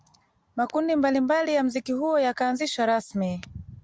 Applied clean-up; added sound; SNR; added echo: none; none; none; none.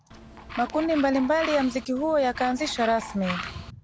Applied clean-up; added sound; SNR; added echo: none; Tools; 12 dB; none.